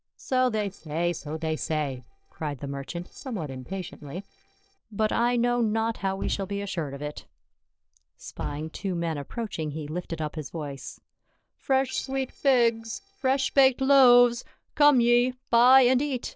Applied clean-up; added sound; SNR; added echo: neural separator model SepFormer DNS4.